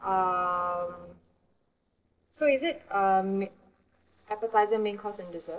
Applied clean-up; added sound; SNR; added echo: neural separator model SepFormer DNS4.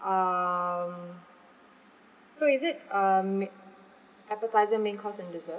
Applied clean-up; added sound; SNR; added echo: none; none; none; none.